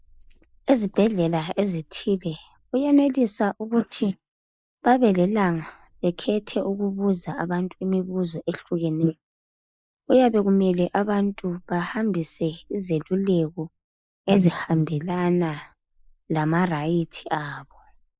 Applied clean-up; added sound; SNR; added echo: neural mask model Resemble Enhance denoiser.